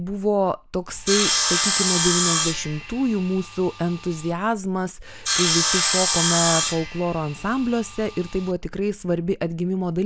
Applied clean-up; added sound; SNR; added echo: none; Sawing; 0 dB; none.